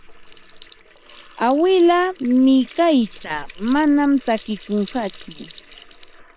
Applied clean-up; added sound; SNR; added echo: neural separator model SepFormer WHAM!.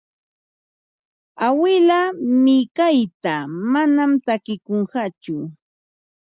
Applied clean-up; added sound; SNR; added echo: none; none; none; none.